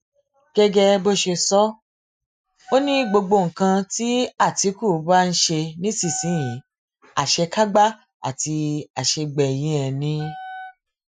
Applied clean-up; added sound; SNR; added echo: classical method Wiener filter.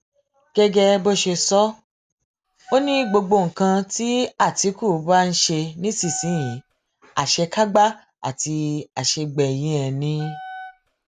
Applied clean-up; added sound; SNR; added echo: none; Wind instrument, woodwind instrument; 16 dB; none.